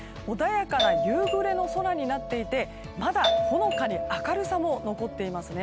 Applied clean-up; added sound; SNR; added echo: none; Doorbell; 1 dB; none.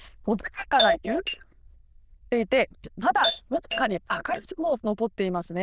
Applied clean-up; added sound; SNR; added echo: neural diffusion model UNIVERSE++.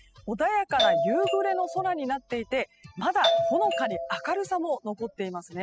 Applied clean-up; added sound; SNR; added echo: classical method spectral subtraction.